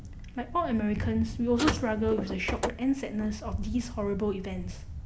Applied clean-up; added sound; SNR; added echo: none; Car + Thunder; 5 dB; none.